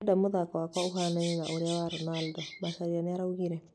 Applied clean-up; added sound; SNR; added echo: none; Bird vocalization, bird call, bird song; 11 dB; none.